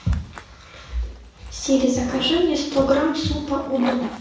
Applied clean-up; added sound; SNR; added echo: none; Zipper (clothing); 15 dB; reverberation time 0.6 s.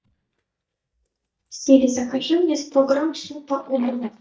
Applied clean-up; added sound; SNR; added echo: neural mask model DeepFilterNet 3.